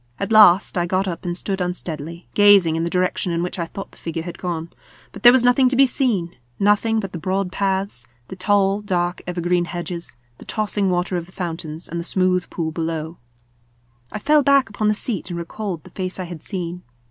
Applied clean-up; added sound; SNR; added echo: none; none; none; none.